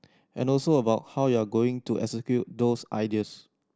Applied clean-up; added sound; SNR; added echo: none; none; none; none.